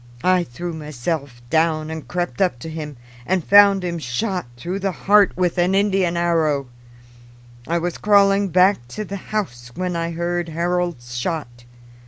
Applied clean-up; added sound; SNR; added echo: none; none; none; none.